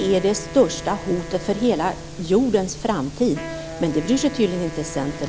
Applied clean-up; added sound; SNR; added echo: none; Wind instrument, woodwind instrument; 15 dB; none.